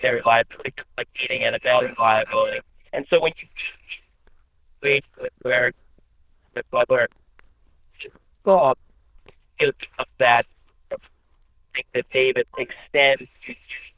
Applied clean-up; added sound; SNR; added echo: neural diffusion model UNIVERSE++.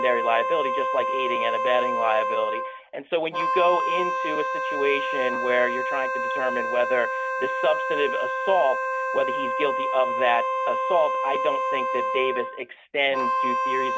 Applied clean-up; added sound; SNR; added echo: none; Wind instrument, woodwind instrument; 0 dB; none.